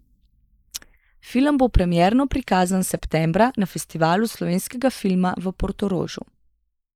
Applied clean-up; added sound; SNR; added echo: neural mask model Resemble Enhance denoiser.